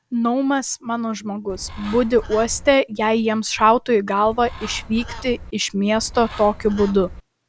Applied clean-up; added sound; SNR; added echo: none; Bird; 14 dB; none.